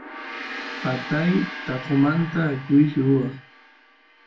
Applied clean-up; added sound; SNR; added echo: none; Gong; 13 dB; reverberation time 0.1 s.